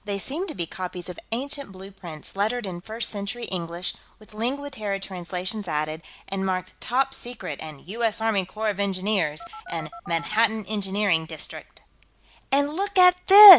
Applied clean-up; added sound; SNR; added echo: none; Telephone; 15 dB; none.